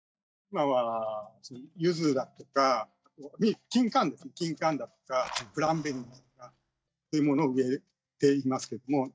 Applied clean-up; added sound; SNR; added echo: neural mask model DeepFilterNet 3.